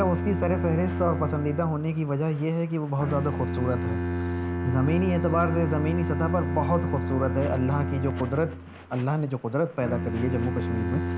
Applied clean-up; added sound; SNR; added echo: none; Bowed string instrument; 3 dB; none.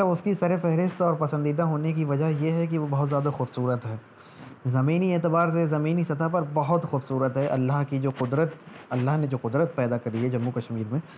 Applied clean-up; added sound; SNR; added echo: none; none; none; none.